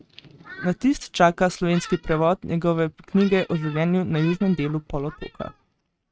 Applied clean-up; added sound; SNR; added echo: neural mask model RNNoise.